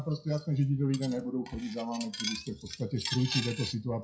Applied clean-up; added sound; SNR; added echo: classical method WPE with log-MMSE.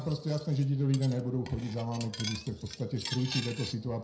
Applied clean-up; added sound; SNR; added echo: none; Cutlery, silverware; 12 dB; reverberation time 0.4 s.